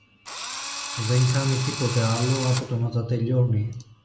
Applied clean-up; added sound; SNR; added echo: none; Drill; 8 dB; none.